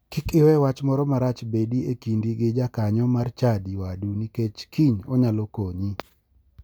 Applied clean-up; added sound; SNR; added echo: none; none; none; none.